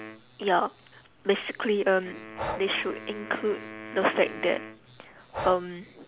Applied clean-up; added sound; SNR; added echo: none; Breathing + Wind instrument, woodwind instrument; 11 dB; none.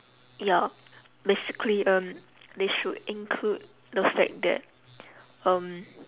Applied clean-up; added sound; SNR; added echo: none; none; none; none.